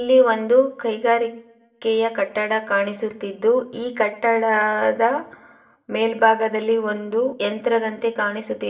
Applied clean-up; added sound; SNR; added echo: none; none; none; reverberation time 0.6 s.